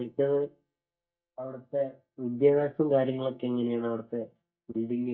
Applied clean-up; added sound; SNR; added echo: neural mask model DeepFilterNet 3.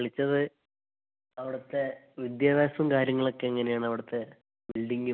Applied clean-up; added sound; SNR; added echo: none; none; none; none.